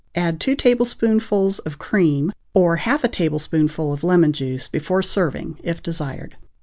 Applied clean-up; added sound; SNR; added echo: none; none; none; none.